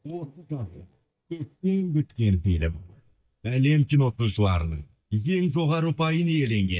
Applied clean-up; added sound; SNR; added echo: neural mask model DeepFilterNet 3.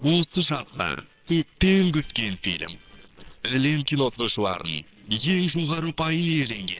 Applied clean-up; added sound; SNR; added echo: neural separator model SepFormer WHAMR!.